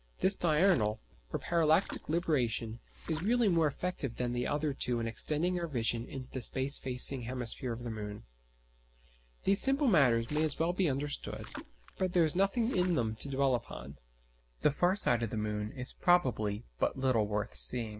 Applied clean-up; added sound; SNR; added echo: none; Splash, splatter; 18 dB; none.